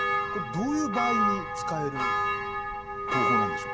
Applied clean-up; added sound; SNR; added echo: none; Church bell; -4 dB; none.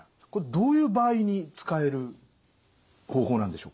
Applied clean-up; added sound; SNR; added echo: none; none; none; none.